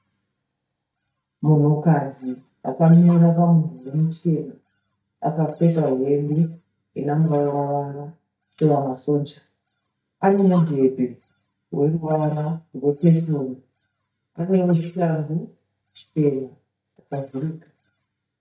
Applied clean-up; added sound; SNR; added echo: neural mask model DeepFilterNet 3.